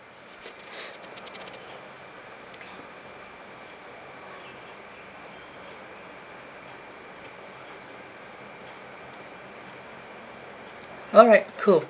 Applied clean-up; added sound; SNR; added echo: none; none; none; none.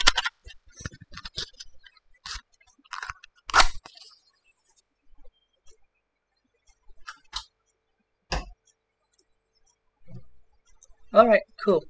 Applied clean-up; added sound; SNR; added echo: classical method spectral subtraction.